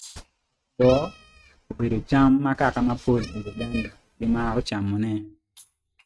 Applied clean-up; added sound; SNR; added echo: neural mask model RNNoise.